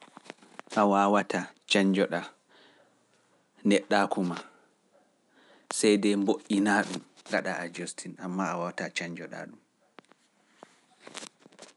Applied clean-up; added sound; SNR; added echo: none; none; none; none.